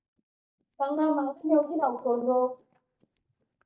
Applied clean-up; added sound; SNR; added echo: neural mask model DeepFilterNet 3.